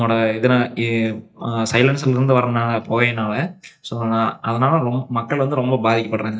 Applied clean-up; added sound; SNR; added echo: neural mask model DeepFilterNet 3.